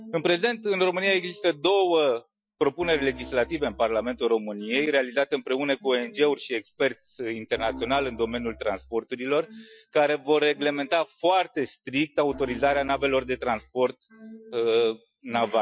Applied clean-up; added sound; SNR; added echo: classical method Wiener filter.